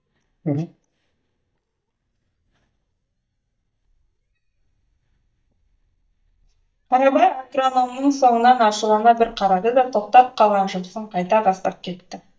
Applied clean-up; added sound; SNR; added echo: neural mask model DeepFilterNet 3.